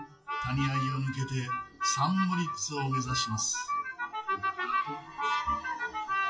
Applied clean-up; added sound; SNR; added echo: classical method WPE with log-MMSE.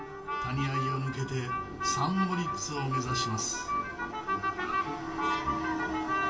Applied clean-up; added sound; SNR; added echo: none; Car; 15 dB; reverberation time 0.2 s.